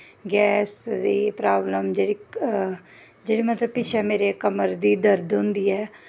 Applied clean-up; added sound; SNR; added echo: none; none; none; none.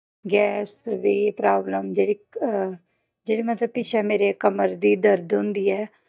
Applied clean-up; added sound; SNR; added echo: neural mask model DeepFilterNet 3.